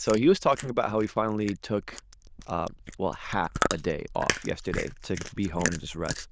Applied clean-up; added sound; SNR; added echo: neural diffusion model UNIVERSE++.